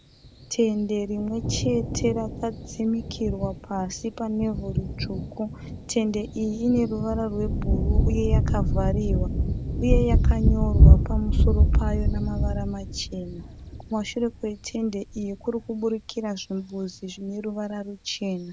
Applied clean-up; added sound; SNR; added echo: none; Thunder; -4 dB; none.